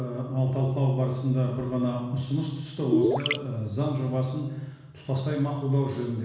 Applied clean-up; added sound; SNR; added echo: none; Gurgling; -3 dB; reverberation time 1.1 s.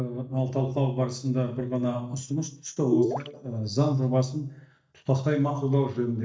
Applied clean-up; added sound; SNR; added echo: neural mask model DeepFilterNet 3.